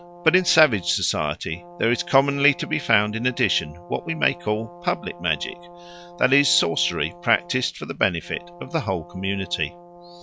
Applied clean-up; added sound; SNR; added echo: none; Brass instrument; 19 dB; none.